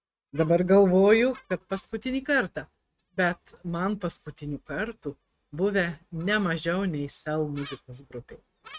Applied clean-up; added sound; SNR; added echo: neural mask model RNNoise.